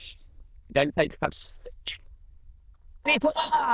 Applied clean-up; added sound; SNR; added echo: neural diffusion model UNIVERSE++.